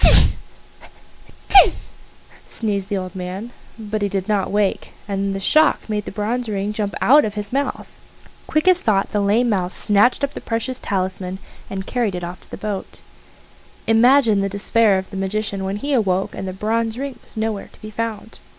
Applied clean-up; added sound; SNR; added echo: none; none; none; none.